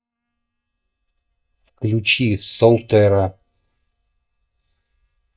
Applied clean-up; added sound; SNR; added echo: neural mask model DeepFilterNet 3.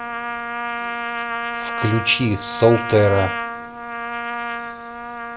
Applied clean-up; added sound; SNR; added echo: none; Trumpet; 5 dB; none.